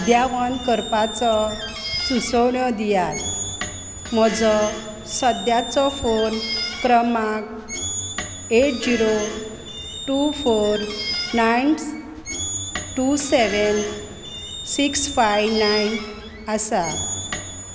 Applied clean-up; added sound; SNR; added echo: none; Squeak; 9 dB; none.